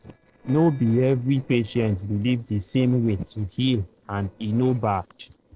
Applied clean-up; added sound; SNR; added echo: neural separator model SepFormer DNS4.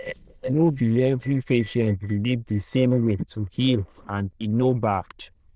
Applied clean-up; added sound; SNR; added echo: neural diffusion model UNIVERSE++.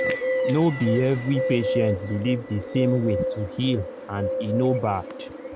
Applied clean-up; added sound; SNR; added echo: none; Bird + Squeak / Bell; 3 dB; none.